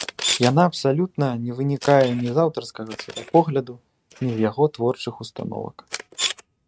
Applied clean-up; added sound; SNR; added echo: neural mask model RNNoise.